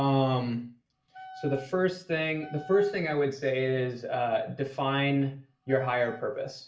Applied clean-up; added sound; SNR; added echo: none; Wind instrument, woodwind instrument; 18 dB; reverberation time 0.3 s.